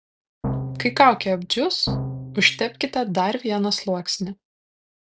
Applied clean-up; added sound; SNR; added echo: none; Drum; 8 dB; none.